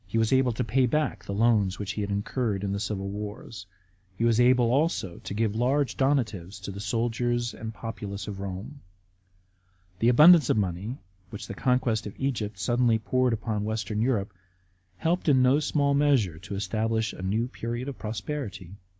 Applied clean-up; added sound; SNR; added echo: none; none; none; none.